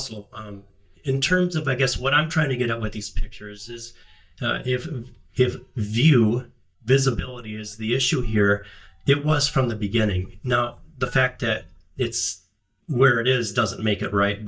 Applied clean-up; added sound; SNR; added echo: neural mask model DeepFilterNet 3.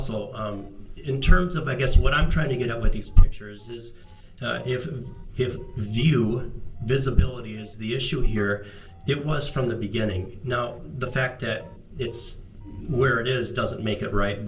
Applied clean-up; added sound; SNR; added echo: neural separator model SepFormer DNS4.